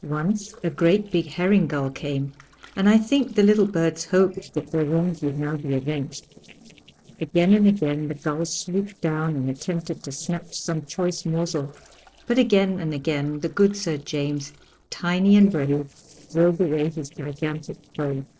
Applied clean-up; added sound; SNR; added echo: neural separator model SepFormer DNS4.